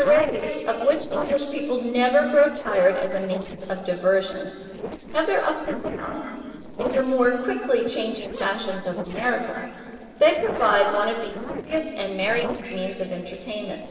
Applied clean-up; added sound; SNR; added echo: neural separator model SepFormer DNS4.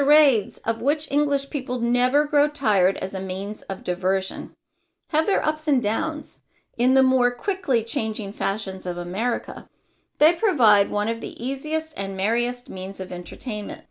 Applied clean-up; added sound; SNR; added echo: none; none; none; none.